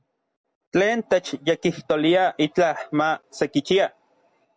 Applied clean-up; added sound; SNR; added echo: none; none; none; none.